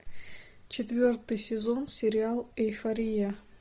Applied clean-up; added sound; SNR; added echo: none; none; none; none.